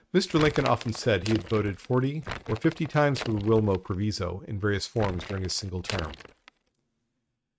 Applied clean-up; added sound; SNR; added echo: neural mask model RNNoise.